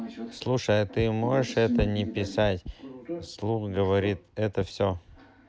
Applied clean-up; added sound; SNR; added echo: none; none; none; none.